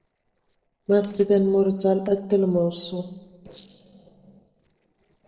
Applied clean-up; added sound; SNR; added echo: neural separator model SepFormer DNS4.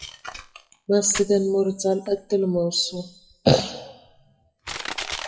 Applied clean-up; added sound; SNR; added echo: classical method WPE with log-MMSE.